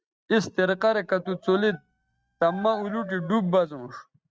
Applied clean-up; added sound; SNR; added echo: neural mask model RNNoise.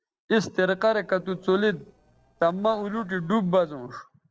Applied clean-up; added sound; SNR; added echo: neural separator model SepFormer DNS4.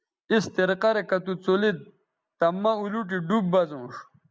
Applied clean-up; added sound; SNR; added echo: none; none; none; none.